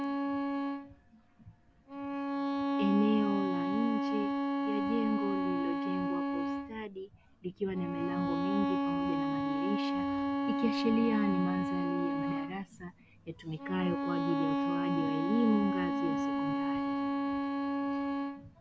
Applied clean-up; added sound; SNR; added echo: none; Bowed string instrument; -3 dB; none.